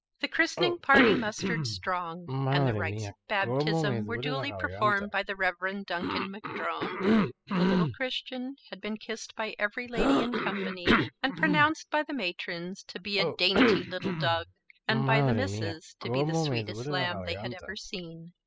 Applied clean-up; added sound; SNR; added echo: classical method spectral subtraction.